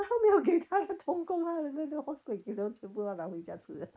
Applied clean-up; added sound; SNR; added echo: neural mask model Resemble Enhance denoiser.